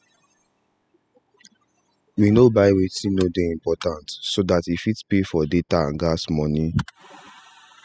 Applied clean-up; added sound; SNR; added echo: classical method spectral subtraction.